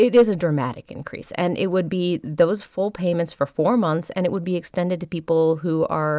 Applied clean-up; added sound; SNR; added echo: none; none; none; none.